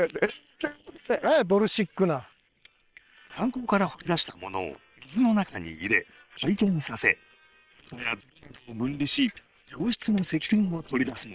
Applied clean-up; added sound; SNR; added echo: neural separator model SepFormer WHAM!.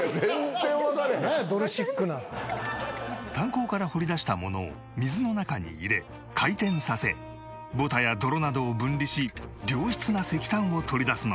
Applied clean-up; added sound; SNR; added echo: none; Ratchet, pawl; 20 dB; none.